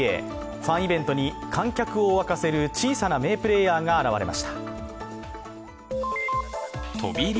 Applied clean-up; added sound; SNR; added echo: none; none; none; none.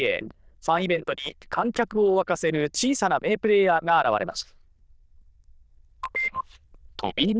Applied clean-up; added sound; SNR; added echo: neural diffusion model UNIVERSE++.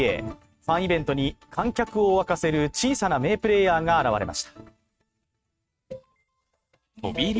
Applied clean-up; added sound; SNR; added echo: neural mask model RNNoise.